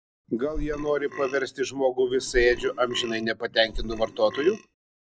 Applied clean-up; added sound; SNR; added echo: none; Burping, eructation; 11 dB; none.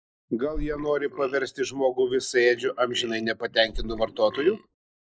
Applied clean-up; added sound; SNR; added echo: neural mask model Resemble Enhance denoiser.